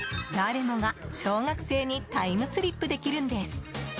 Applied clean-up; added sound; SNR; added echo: none; none; none; none.